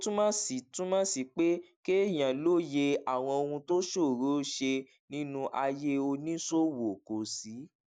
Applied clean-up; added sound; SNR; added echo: neural mask model Resemble Enhance denoiser.